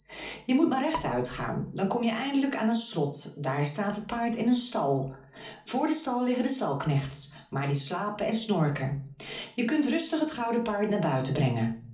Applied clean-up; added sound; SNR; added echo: neural separator model SepFormer DNS4.